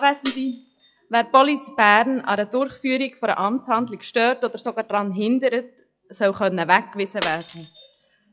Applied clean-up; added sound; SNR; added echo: classical method log-MMSE.